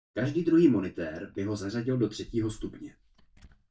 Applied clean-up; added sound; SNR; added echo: neural mask model DeepFilterNet 3.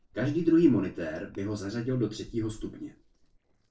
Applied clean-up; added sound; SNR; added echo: neural separator model SepFormer DNS4.